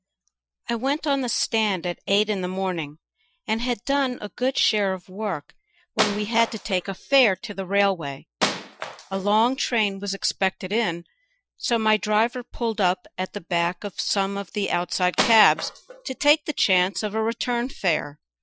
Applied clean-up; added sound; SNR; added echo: classical method Wiener filter.